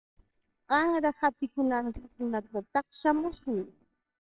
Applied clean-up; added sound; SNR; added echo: neural separator model SepFormer WHAMR!.